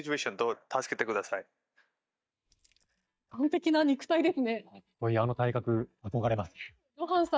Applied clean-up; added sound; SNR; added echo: neural mask model DeepFilterNet 3.